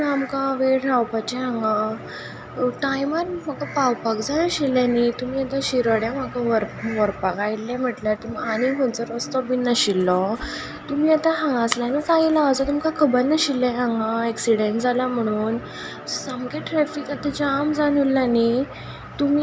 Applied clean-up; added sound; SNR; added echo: none; Zipper (clothing) + Organ; 18 dB; none.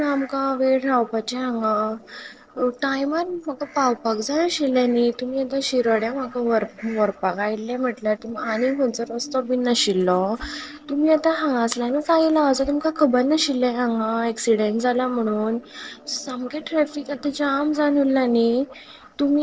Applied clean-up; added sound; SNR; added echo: neural separator model SepFormer DNS4.